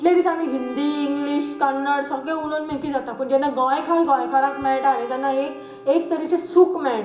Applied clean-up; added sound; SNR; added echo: none; Wind instrument, woodwind instrument; 20 dB; reverberation time 0.2 s.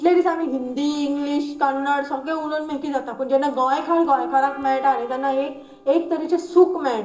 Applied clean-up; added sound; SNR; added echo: neural separator model SepFormer DNS4.